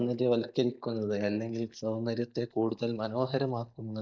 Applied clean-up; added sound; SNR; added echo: neural mask model DeepFilterNet 3.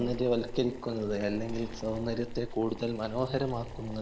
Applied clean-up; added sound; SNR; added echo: none; Boiling; 10 dB; none.